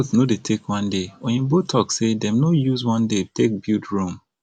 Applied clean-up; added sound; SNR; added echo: none; none; none; none.